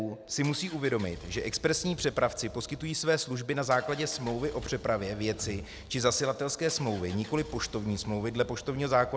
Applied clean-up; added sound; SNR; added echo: none; Engine; 18 dB; none.